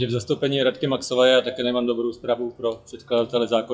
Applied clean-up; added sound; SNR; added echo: classical method WPE with log-MMSE.